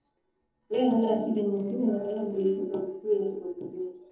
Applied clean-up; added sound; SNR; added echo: neural separator model SepFormer DNS4.